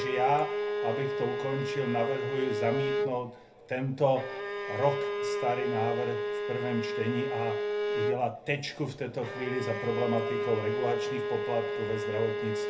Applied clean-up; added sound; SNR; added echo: none; Bowed string instrument; 0 dB; reverberation time 0.3 s.